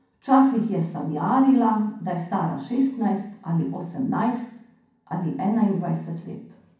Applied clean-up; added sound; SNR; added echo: none; none; none; reverberation time 0.6 s.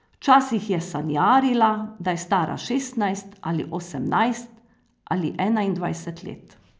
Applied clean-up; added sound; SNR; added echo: none; none; none; none.